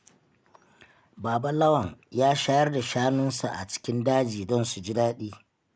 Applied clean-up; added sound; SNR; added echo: none; none; none; none.